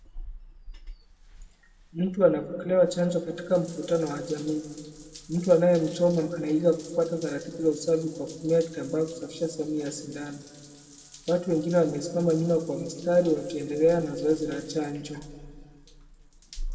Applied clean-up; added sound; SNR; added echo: none; Drip / Trickle, dribble / Bathtub (filling or washing) / Water tap, faucet; 18 dB; reverberation time 1.4 s.